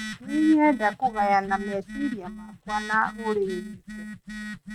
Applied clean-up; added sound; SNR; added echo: neural mask model RNNoise.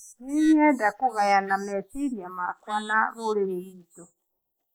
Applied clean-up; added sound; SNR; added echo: neural mask model Resemble Enhance denoiser.